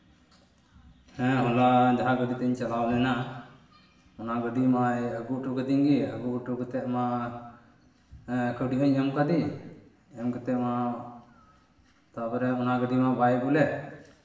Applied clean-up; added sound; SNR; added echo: none; none; none; reverberation time 1.0 s.